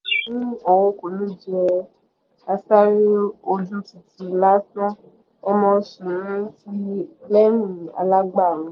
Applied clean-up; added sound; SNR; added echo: none; Bird; 9 dB; none.